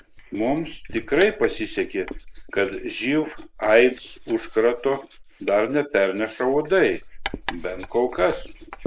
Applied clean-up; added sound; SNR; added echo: neural mask model Resemble Enhance denoiser.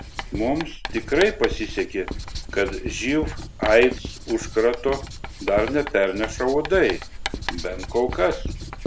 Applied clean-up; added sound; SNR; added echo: none; Writing + Writing; 8 dB; none.